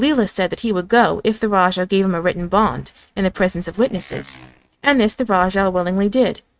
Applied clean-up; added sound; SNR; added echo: neural mask model RNNoise.